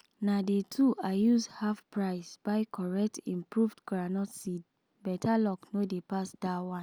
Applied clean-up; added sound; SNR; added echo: none; none; none; none.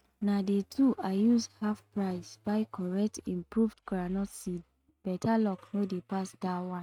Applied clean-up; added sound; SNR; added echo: neural mask model RNNoise.